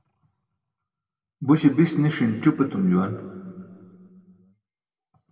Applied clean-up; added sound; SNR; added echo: none; none; none; reverberation time 1.7 s.